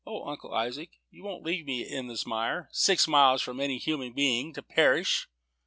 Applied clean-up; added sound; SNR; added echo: none; none; none; none.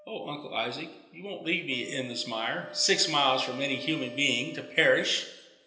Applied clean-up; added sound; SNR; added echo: none; Wind instrument, woodwind instrument; 18 dB; reverberation time 1.4 s.